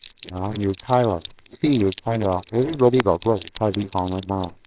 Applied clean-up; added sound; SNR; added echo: neural separator model SepFormer WHAMR!.